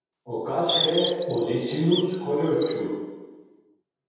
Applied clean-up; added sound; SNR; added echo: none; Bird; 7 dB; reverberation time 1.2 s.